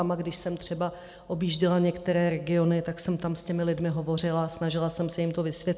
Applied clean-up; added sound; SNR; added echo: none; none; none; none.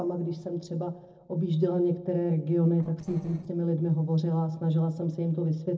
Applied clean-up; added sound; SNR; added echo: neural separator model SepFormer DNS4.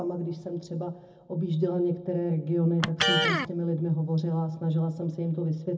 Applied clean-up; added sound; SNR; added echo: none; Electric guitar; 4 dB; reverberation time 0.4 s.